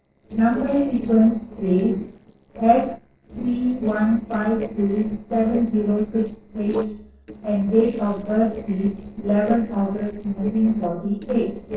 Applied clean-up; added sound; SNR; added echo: neural separator model SepFormer DNS4.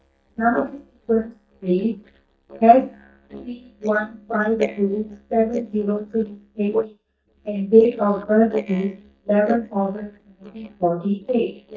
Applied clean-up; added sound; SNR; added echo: neural mask model DeepFilterNet 3.